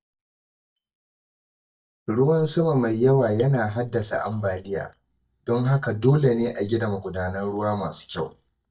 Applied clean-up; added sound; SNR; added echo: neural mask model DeepFilterNet 3.